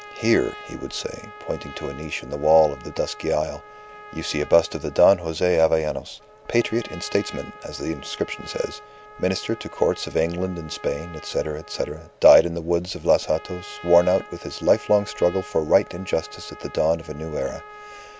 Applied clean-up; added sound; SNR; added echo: none; Trumpet; 19 dB; none.